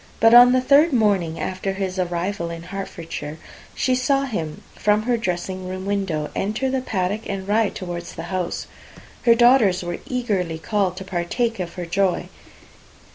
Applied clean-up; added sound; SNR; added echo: none; none; none; none.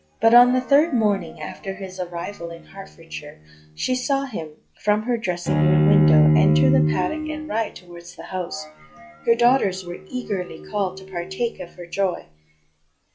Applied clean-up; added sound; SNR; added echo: classical method log-MMSE.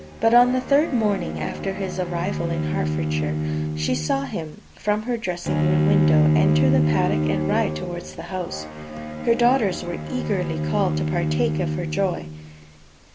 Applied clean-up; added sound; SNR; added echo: none; Bowed string instrument; 0 dB; none.